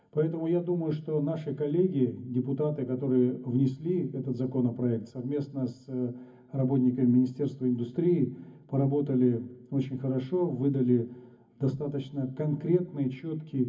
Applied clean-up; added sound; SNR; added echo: none; none; none; reverberation time 0.3 s.